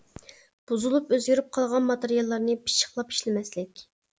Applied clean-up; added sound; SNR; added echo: none; none; none; none.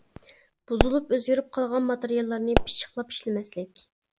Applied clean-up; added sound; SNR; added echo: none; Explosion; 2 dB; none.